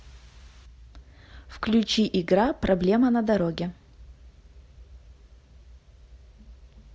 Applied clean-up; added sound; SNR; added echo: none; none; none; none.